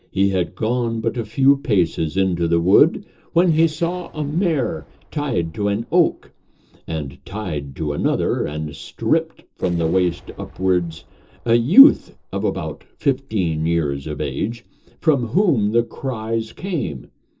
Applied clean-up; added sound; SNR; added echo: neural separator model SepFormer DNS4.